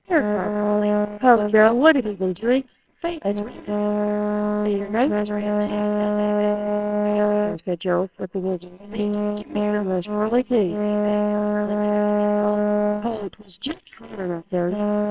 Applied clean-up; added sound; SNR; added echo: neural separator model SepFormer WHAMR!.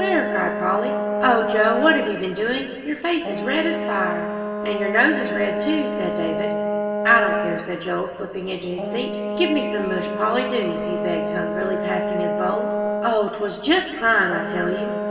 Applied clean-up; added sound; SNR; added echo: none; Brass instrument; 3 dB; reverberation time 2.6 s.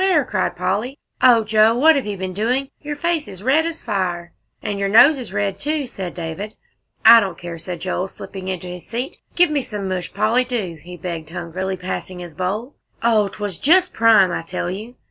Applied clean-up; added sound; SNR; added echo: none; none; none; none.